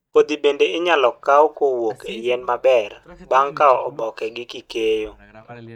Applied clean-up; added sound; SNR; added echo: neural mask model DeepFilterNet 3.